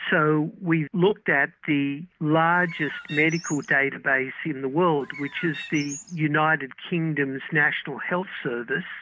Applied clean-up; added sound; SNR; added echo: none; Bird; 15 dB; none.